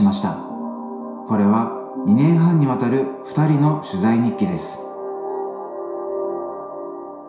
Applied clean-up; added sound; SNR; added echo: none; none; none; reverberation time 0.7 s.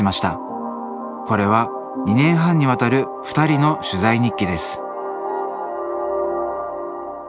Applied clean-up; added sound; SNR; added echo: none; none; none; none.